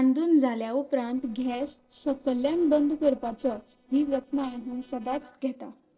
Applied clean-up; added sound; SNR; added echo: neural separator model SepFormer DNS4.